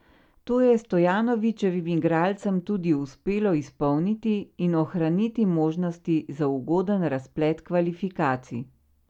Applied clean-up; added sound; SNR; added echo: none; none; none; none.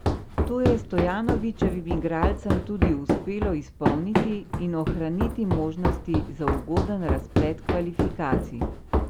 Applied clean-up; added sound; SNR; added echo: none; Run; -2 dB; none.